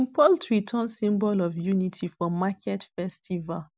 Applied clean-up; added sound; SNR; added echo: none; none; none; none.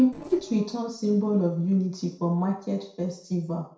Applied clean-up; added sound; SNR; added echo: neural separator model SepFormer DNS4.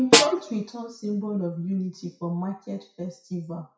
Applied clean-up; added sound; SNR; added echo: classical method WPE with log-MMSE.